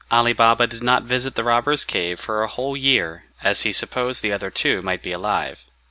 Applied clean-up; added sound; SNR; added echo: none; none; none; none.